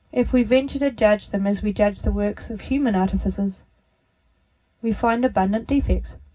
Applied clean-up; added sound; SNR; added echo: none; none; none; reverberation time 0.4 s.